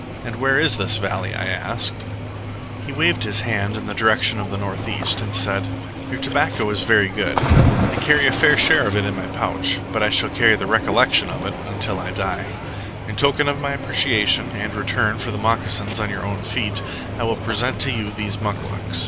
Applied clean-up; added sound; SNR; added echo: none; Cricket / Waves, surf; 2 dB; none.